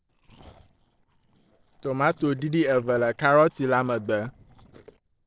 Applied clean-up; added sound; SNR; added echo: neural separator model SepFormer DNS4.